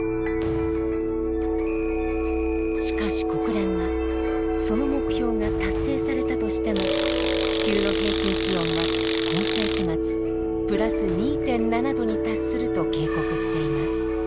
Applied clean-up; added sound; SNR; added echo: none; Tools + Telephone; -4 dB; none.